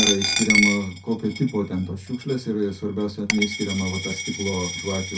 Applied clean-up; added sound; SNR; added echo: none; Coin (dropping); 2 dB; reverberation time 0.3 s.